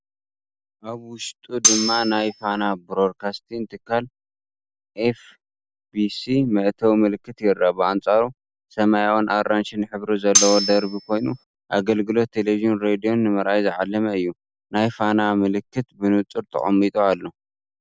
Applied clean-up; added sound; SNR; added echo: none; Cutlery, silverware; 0 dB; none.